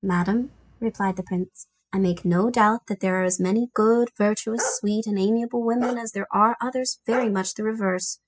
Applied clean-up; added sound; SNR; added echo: classical method spectral subtraction.